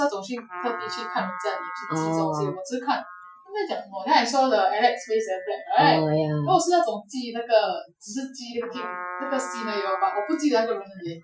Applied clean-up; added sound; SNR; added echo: classical method Wiener filter.